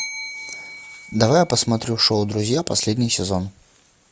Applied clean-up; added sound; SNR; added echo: none; Bell; 17 dB; none.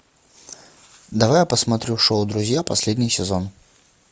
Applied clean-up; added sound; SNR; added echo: none; none; none; none.